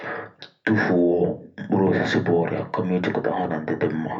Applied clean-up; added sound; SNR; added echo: none; none; none; reverberation time 0.3 s.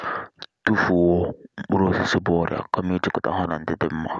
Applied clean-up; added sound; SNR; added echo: none; none; none; none.